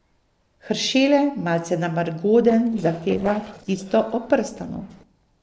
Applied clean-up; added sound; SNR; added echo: neural separator model SepFormer DNS4.